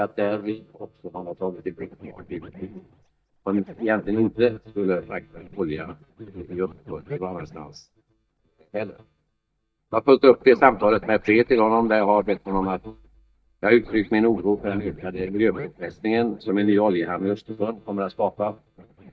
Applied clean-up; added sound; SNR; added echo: neural mask model DeepFilterNet 3.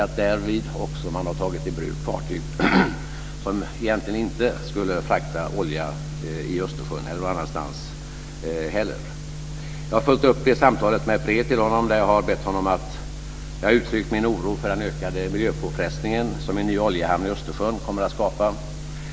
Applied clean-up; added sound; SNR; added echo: none; none; none; none.